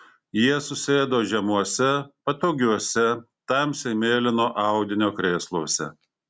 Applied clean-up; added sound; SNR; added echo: none; none; none; none.